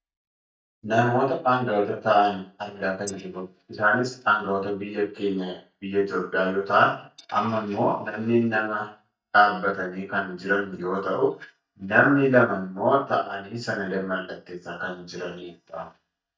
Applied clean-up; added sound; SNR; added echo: neural mask model DeepFilterNet 3.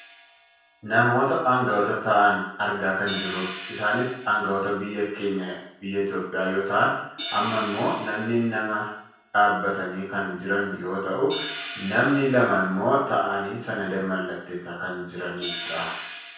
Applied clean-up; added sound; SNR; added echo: none; Hi-hat; 11 dB; reverberation time 0.7 s.